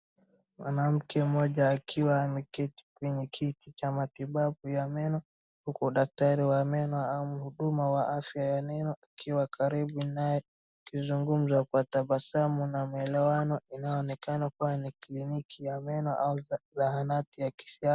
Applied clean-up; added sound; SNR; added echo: none; none; none; none.